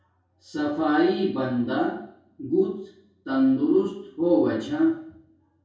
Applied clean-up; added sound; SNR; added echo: none; none; none; reverberation time 0.6 s.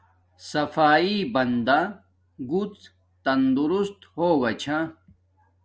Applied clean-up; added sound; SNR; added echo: none; none; none; none.